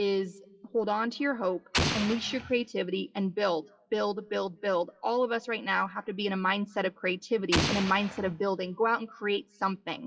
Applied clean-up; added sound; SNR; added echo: classical method WPE with log-MMSE.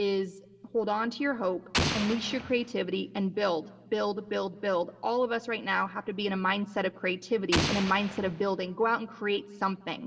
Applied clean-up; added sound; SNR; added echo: none; Explosion; 2 dB; reverberation time 0.8 s.